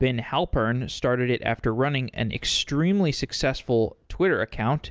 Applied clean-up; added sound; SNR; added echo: none; none; none; none.